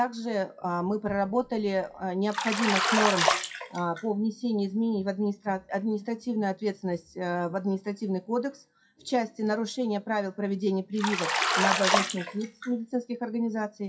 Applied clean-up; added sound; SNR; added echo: classical method WPE with log-MMSE.